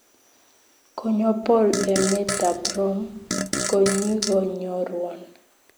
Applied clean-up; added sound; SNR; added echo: none; Fart; 5 dB; none.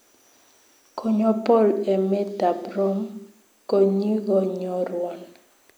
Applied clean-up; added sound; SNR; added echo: none; none; none; none.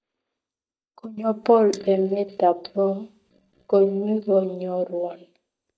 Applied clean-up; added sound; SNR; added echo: neural mask model DeepFilterNet 3.